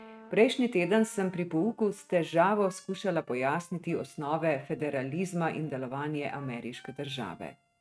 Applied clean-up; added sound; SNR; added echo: neural mask model RNNoise.